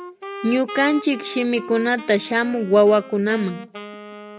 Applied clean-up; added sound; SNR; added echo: none; Wind instrument, woodwind instrument; 15 dB; none.